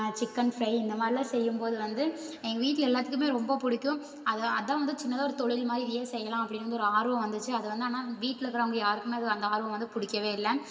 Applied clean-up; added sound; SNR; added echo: none; none; none; reverberation time 1.3 s.